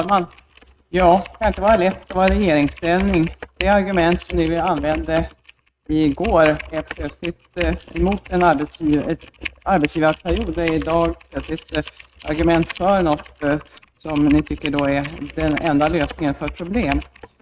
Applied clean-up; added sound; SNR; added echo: neural mask model RNNoise.